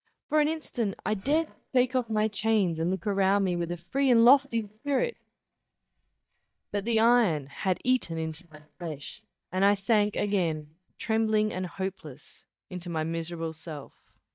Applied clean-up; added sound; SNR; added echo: neural mask model DeepFilterNet 3.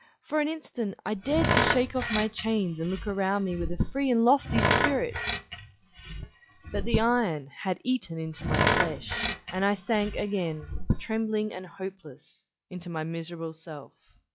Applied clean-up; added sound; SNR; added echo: classical method log-MMSE.